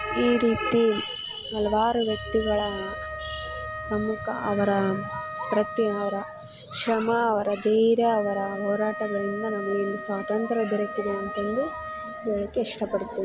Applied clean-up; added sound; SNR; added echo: none; Wind instrument, woodwind instrument; 11 dB; none.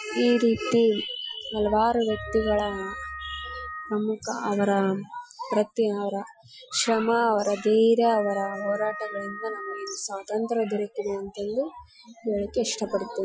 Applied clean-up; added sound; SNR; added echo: classical method Wiener filter.